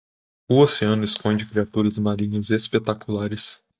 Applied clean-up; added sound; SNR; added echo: neural mask model DeepFilterNet 3.